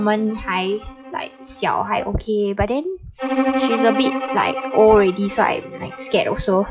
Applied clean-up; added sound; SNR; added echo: classical method log-MMSE.